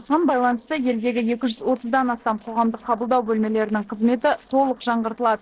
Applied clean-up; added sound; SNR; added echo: neural separator model SepFormer DNS4.